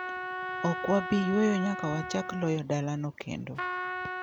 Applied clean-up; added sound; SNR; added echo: none; Trumpet; 6 dB; none.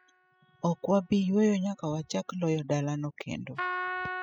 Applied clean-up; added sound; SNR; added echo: classical method spectral subtraction.